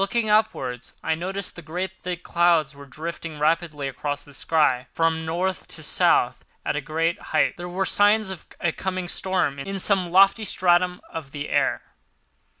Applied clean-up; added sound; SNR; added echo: none; none; none; none.